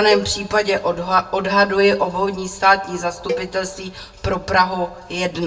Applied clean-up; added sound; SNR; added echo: none; Cowbell; 13 dB; reverberation time 0.2 s.